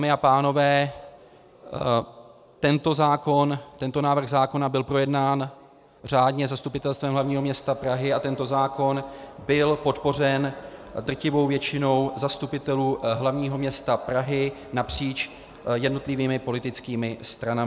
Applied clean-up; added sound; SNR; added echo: none; none; none; none.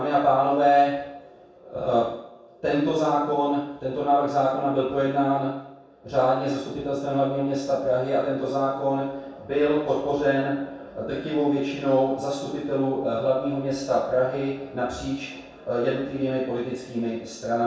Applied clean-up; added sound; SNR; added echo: none; none; none; reverberation time 0.7 s.